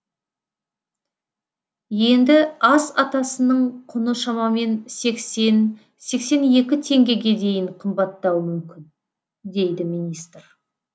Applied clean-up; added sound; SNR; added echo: none; none; none; none.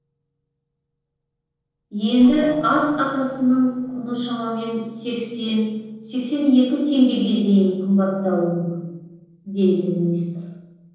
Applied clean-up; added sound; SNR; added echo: neural separator model SepFormer DNS4.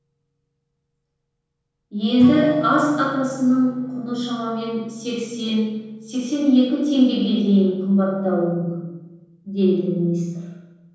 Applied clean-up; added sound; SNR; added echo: none; Acoustic guitar / Strum; 20 dB; reverberation time 1.3 s.